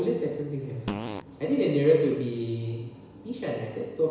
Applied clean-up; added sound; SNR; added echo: none; Fart; 10 dB; reverberation time 1.0 s.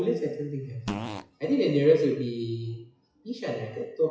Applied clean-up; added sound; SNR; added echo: classical method WPE with log-MMSE.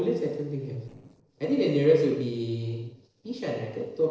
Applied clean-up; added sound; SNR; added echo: neural separator model SepFormer DNS4.